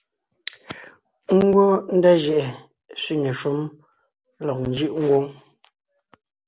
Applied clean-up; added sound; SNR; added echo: none; none; none; none.